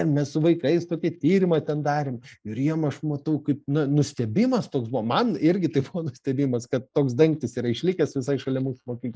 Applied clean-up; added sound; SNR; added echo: neural mask model Resemble Enhance denoiser.